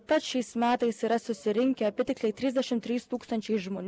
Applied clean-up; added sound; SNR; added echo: none; none; none; none.